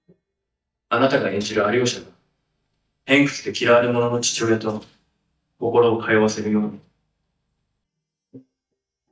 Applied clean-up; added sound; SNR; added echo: neural mask model DeepFilterNet 3.